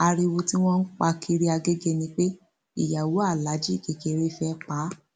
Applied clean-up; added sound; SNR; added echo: none; none; none; none.